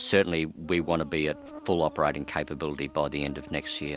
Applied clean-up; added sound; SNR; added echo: none; Insect; 18 dB; none.